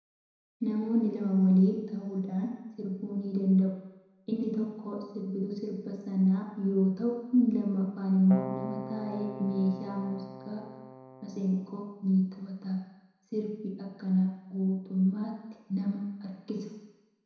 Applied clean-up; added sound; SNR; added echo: none; Keyboard (musical); 11 dB; reverberation time 1.0 s.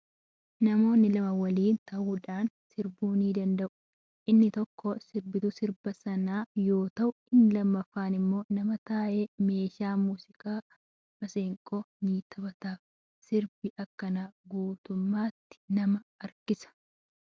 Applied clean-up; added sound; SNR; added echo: none; none; none; none.